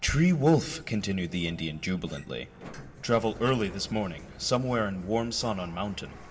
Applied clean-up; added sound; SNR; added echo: none; Sliding door; 20 dB; reverberation time 1.6 s.